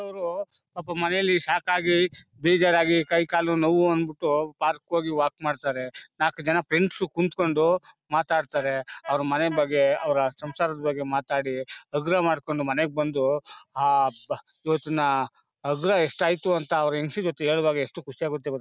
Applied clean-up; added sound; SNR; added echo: none; none; none; none.